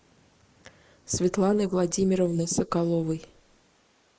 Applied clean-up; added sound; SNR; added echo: neural mask model Resemble Enhance denoiser.